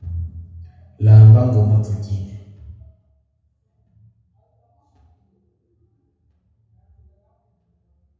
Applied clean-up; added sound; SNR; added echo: none; none; none; reverberation time 1.2 s.